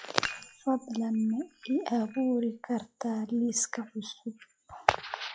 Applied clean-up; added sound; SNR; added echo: classical method log-MMSE.